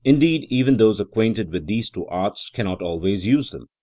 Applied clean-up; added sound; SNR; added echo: none; none; none; none.